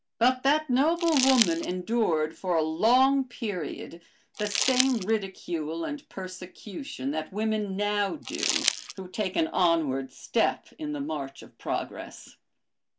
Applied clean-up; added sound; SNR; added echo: none; Crumpling, crinkling; 2 dB; none.